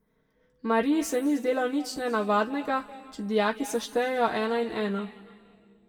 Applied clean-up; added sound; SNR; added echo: none; none; none; reverberation time 2.0 s.